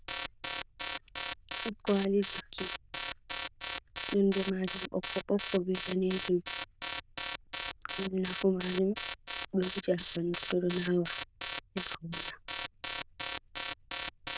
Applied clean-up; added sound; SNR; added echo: neural diffusion model UNIVERSE++.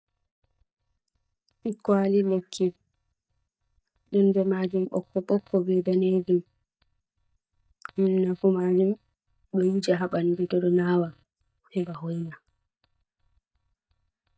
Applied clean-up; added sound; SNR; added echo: neural mask model DeepFilterNet 3.